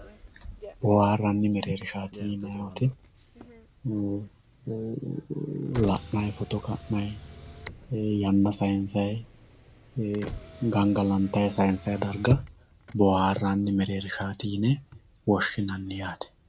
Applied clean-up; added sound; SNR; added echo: none; Motor vehicle (road); 16 dB; none.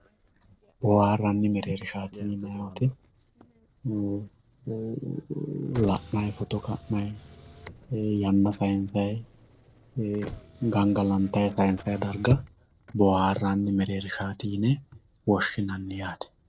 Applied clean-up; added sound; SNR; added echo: neural separator model SepFormer DNS4.